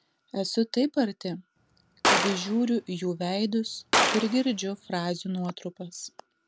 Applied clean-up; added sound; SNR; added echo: none; Gunshot, gunfire; 0 dB; none.